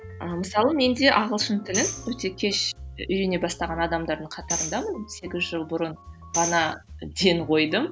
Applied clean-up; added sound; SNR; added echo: none; Tambourine; 10 dB; none.